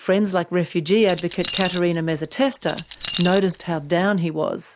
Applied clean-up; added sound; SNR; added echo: none; Keys jangling; 12 dB; none.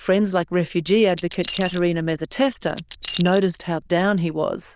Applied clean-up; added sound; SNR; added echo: neural diffusion model UNIVERSE++.